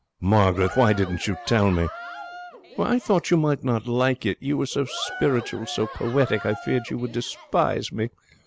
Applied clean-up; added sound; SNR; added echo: none; Cheering; 14 dB; none.